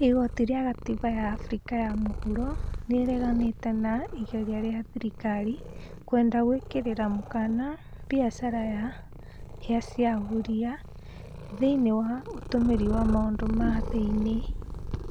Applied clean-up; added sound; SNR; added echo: none; Purr; 8 dB; none.